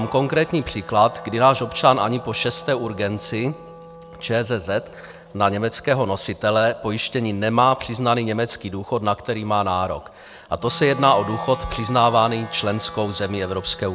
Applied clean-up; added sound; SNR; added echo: none; Wind instrument, woodwind instrument; 17 dB; none.